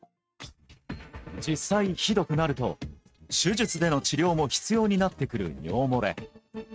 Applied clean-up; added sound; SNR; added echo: neural mask model RNNoise.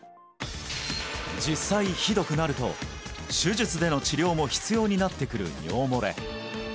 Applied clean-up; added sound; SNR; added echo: none; none; none; none.